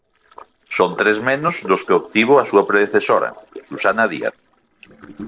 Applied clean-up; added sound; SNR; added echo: neural separator model SepFormer DNS4.